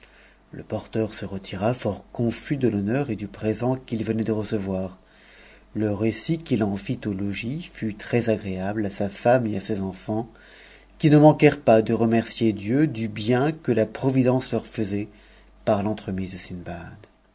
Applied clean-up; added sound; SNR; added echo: none; none; none; none.